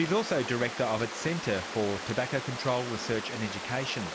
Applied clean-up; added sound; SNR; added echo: none; Water; 7 dB; none.